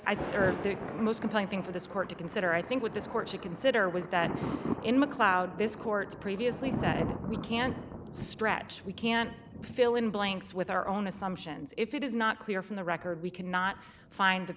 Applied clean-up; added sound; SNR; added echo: none; Thunder; 9 dB; none.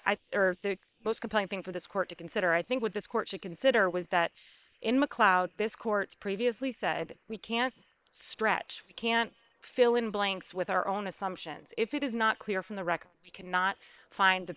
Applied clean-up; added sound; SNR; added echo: neural separator model SepFormer WHAM!.